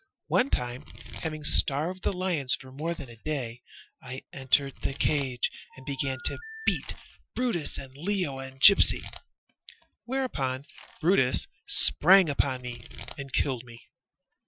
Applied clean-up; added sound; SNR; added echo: classical method Wiener filter.